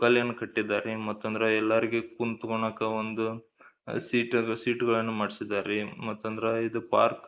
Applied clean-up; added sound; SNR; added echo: neural mask model Resemble Enhance denoiser.